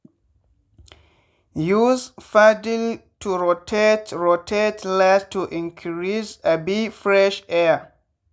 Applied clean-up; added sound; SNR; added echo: none; none; none; none.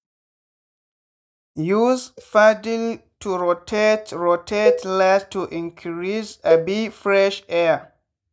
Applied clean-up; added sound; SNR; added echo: neural mask model DeepFilterNet 3.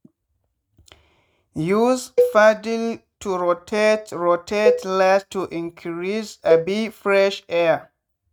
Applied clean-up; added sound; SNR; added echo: neural mask model RNNoise.